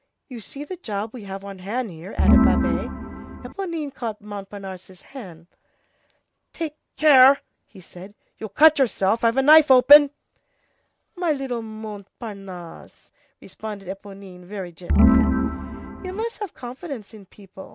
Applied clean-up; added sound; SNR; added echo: none; Organ; -5 dB; none.